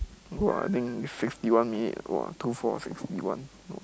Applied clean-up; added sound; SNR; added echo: none; Meow; 16 dB; none.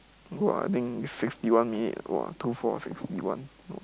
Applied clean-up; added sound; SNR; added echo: none; none; none; none.